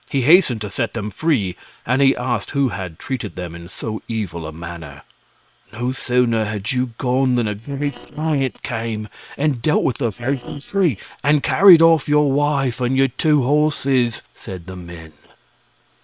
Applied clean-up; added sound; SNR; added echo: neural separator model SepFormer WHAM!.